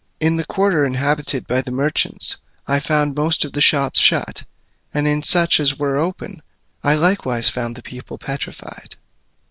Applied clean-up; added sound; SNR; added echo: none; none; none; none.